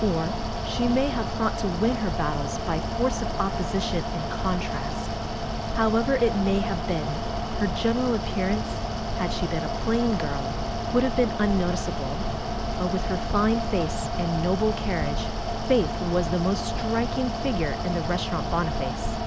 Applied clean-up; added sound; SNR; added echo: none; Mechanical fan; 1 dB; none.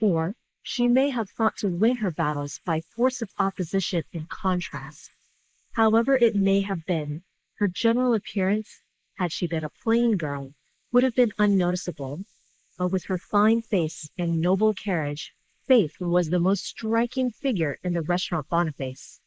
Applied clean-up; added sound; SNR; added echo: neural mask model Resemble Enhance denoiser.